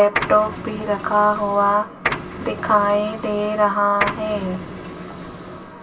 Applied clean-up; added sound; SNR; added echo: none; Printer; 9 dB; reverberation time 0.2 s.